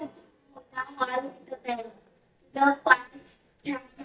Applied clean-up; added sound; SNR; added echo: neural mask model DeepFilterNet 3.